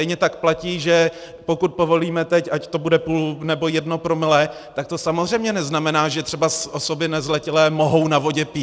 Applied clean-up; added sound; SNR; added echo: none; none; none; none.